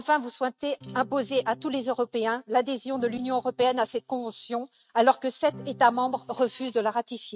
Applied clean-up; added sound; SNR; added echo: neural mask model RNNoise.